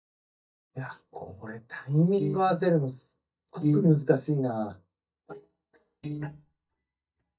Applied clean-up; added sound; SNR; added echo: neural mask model DeepFilterNet 3.